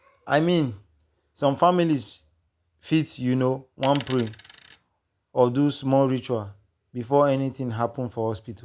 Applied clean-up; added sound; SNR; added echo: none; Coin (dropping); 12 dB; none.